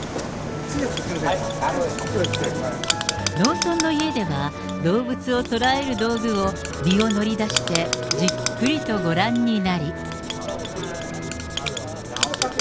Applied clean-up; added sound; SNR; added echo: none; Writing; 7 dB; none.